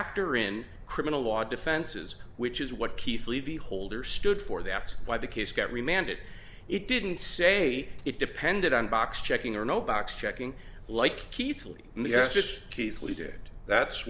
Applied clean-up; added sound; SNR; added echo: none; none; none; none.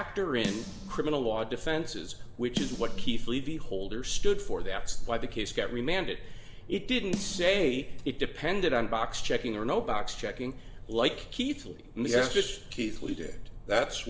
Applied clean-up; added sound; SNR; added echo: none; Snare drum; 13 dB; reverberation time 0.9 s.